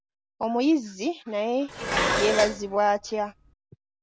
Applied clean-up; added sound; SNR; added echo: none; Dishes, pots, and pans; 2 dB; none.